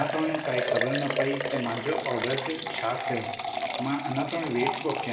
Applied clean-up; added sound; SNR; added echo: none; Liquid; 0 dB; reverberation time 1.1 s.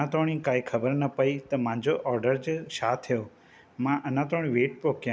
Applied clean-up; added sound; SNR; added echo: none; none; none; none.